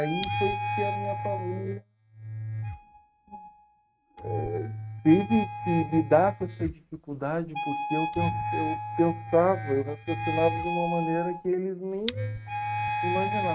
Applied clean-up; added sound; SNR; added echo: neural mask model RNNoise.